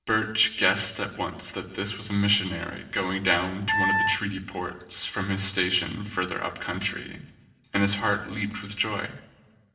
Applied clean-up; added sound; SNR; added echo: none; Wind instrument, woodwind instrument; -2 dB; reverberation time 1.2 s.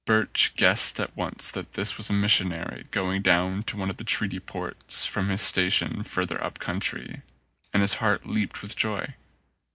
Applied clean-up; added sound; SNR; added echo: none; none; none; none.